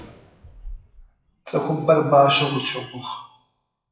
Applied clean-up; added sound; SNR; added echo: classical method WPE with log-MMSE.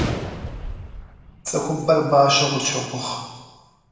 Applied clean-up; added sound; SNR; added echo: none; Gunshot, gunfire; 10 dB; reverberation time 1.1 s.